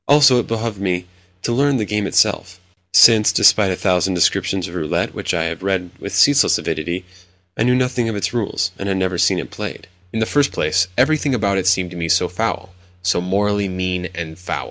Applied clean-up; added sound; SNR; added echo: none; none; none; none.